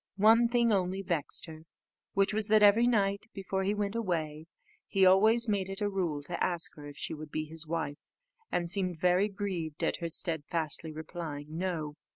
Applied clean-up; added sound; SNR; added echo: none; none; none; none.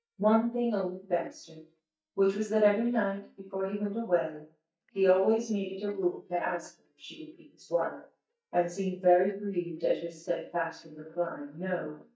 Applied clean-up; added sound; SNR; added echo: neural mask model DeepFilterNet 3.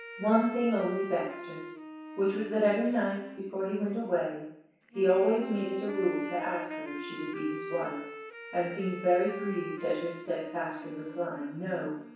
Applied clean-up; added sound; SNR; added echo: none; Wind instrument, woodwind instrument; 11 dB; reverberation time 0.7 s.